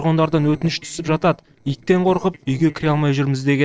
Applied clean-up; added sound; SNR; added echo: neural separator model SepFormer DNS4.